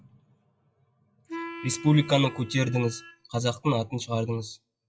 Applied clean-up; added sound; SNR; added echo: classical method WPE with log-MMSE.